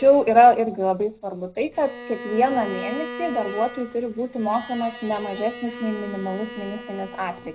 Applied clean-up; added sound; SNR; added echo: none; Bowed string instrument; 14 dB; reverberation time 0.4 s.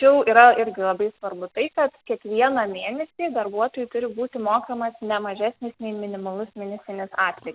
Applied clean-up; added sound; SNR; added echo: none; none; none; none.